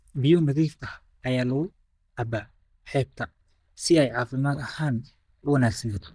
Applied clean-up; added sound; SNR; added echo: neural mask model DeepFilterNet 3.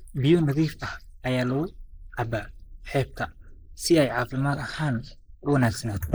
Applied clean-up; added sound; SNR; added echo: neural mask model Resemble Enhance denoiser.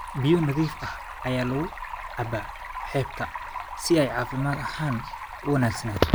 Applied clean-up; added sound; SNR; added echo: none; Stream; 10 dB; none.